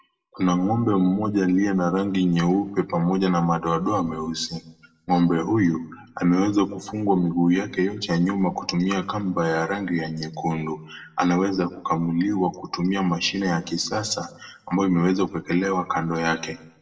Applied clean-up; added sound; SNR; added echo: none; none; none; reverberation time 0.6 s.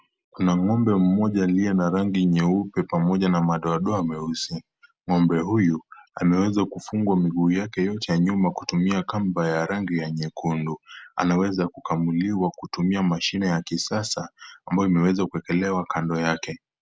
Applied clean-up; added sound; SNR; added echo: none; none; none; none.